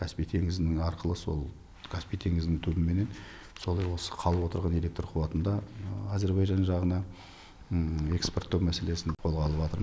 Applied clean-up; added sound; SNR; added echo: none; none; none; none.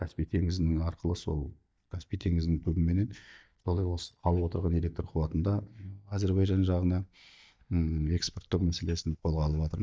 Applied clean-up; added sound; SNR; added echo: neural mask model DeepFilterNet 3.